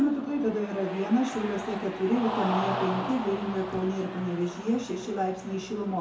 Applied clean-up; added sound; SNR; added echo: none; Cheering; 8 dB; reverberation time 0.6 s.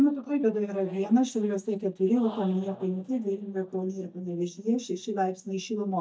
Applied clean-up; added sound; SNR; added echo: neural mask model DeepFilterNet 3.